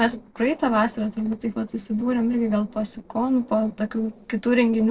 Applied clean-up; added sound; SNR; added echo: neural separator model SepFormer DNS4.